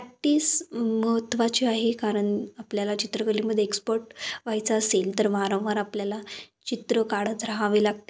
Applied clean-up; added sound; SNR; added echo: none; none; none; none.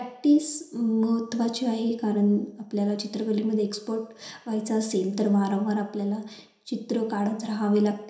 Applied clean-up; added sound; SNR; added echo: none; none; none; reverberation time 0.7 s.